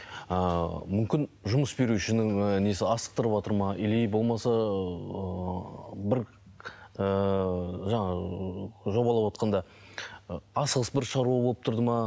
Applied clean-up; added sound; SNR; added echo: none; none; none; none.